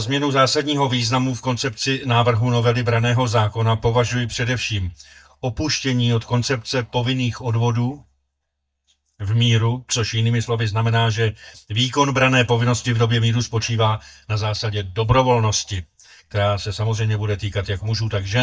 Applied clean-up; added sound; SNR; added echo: neural mask model DeepFilterNet 3.